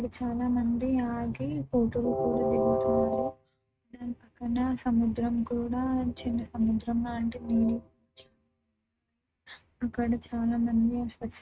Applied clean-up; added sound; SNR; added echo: neural mask model RNNoise.